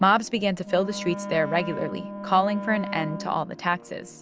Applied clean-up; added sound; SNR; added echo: none; Wind instrument, woodwind instrument; 10 dB; none.